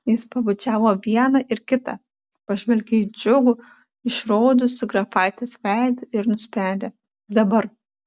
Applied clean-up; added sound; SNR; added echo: none; none; none; none.